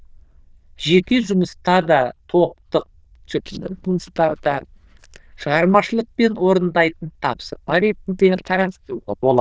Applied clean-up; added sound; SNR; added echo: neural diffusion model UNIVERSE++.